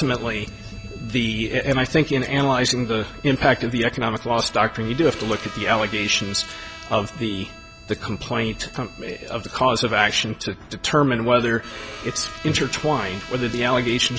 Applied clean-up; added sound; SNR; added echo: none; Bowed string instrument + Trumpet; 17 dB; none.